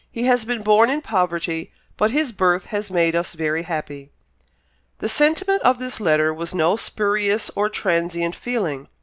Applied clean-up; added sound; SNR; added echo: none; none; none; none.